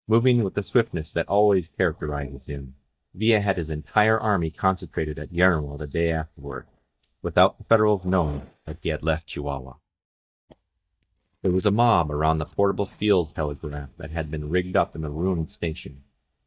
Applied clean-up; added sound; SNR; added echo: neural mask model DeepFilterNet 3.